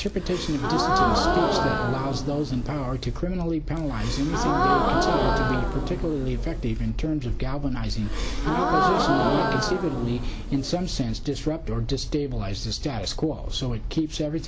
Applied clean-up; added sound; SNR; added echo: none; Gasp; 0 dB; none.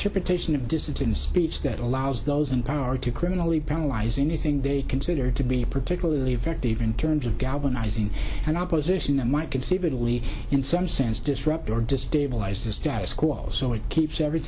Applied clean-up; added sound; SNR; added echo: none; none; none; none.